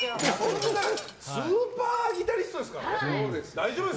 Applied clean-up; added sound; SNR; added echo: none; Shatter; 11 dB; none.